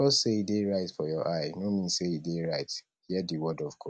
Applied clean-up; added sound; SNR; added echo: none; none; none; none.